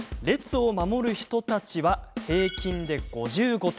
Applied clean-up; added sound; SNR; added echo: none; none; none; none.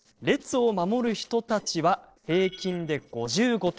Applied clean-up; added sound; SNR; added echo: neural separator model SepFormer DNS4.